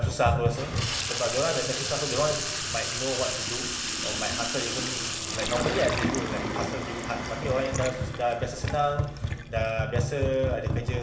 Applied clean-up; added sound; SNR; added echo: none; Sink (filling or washing) / Water tap, faucet; 0 dB; reverberation time 1.0 s.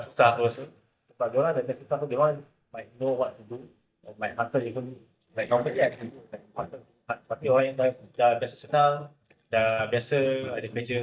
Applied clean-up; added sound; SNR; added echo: neural mask model DeepFilterNet 3.